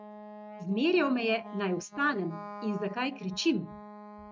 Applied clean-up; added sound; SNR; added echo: neural mask model RNNoise.